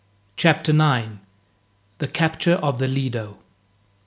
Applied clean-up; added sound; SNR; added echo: none; none; none; none.